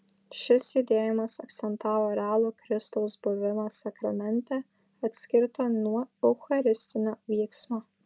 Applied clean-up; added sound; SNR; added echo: none; none; none; none.